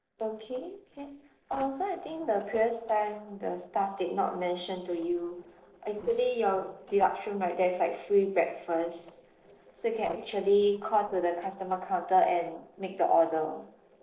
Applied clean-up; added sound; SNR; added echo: neural separator model SepFormer DNS4.